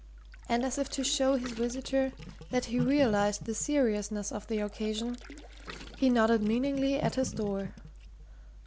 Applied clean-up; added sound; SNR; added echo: none; Gurgling; 15 dB; none.